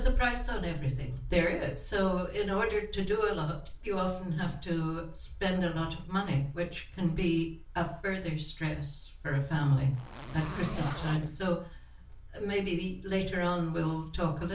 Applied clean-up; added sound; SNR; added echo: none; Zipper (clothing); 10 dB; reverberation time 0.3 s.